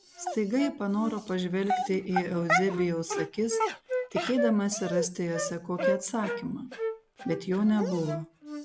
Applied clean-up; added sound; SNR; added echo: none; Dog + Wind instrument, woodwind instrument; 3 dB; none.